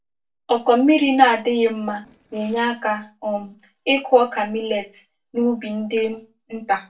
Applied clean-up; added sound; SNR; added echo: neural separator model SepFormer DNS4.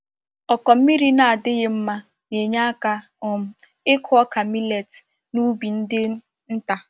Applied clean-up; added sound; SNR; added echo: none; none; none; none.